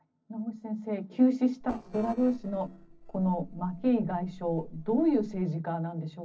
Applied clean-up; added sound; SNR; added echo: neural separator model SepFormer DNS4.